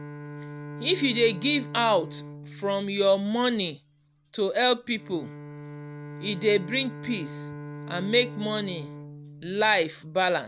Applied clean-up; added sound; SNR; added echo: none; Bowed string instrument; 14 dB; none.